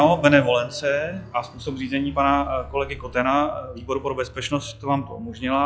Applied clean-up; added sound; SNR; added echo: classical method log-MMSE.